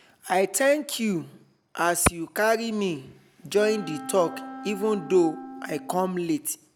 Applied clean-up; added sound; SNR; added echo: none; Wind instrument, woodwind instrument; 15 dB; none.